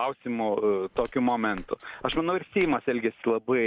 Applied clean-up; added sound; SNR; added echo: none; Walk, footsteps; 20 dB; none.